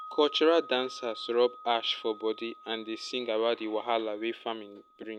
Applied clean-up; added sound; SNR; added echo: none; Wind chime; 19 dB; none.